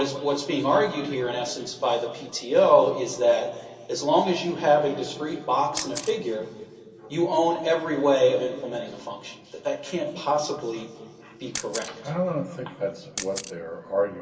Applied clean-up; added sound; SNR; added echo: none; Camera; 14 dB; reverberation time 2.4 s.